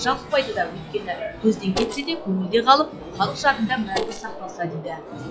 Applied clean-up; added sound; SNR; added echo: classical method log-MMSE.